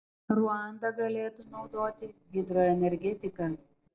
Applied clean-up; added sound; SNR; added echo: neural separator model SepFormer DNS4.